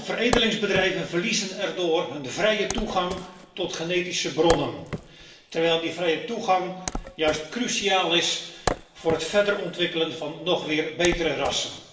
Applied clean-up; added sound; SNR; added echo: none; Wood; 11 dB; reverberation time 0.9 s.